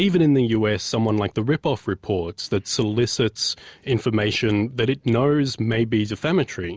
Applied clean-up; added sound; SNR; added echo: none; none; none; none.